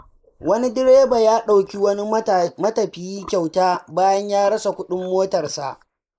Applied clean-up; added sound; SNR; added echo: neural mask model Resemble Enhance denoiser.